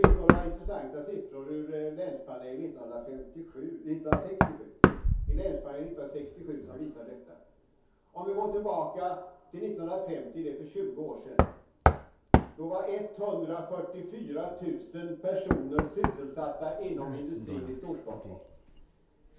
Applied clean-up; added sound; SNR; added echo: none; Knock; -4 dB; reverberation time 0.6 s.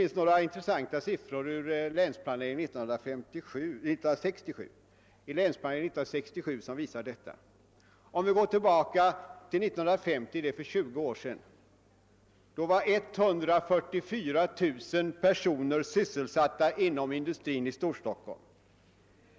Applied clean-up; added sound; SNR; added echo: none; none; none; none.